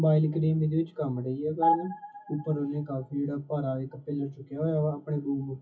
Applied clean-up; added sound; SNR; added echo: classical method WPE with log-MMSE.